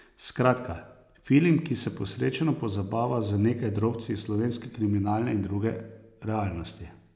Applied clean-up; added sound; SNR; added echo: none; none; none; none.